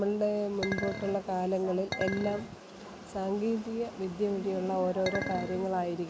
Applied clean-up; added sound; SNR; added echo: none; Chink, clink; 8 dB; none.